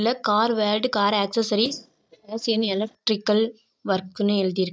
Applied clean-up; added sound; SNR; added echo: neural mask model DeepFilterNet 3.